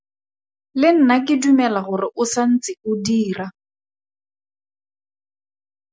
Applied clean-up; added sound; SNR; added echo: none; none; none; none.